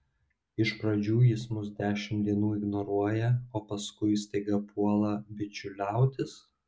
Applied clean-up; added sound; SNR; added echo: none; none; none; none.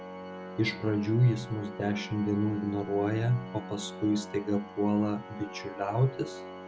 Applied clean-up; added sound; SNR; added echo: none; Organ; 12 dB; none.